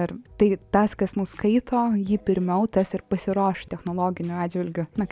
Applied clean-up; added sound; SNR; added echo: none; none; none; none.